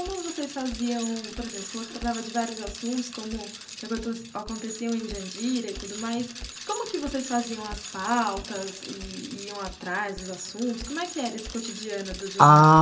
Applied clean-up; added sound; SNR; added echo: none; Bicycle; 13 dB; reverberation time 1.3 s.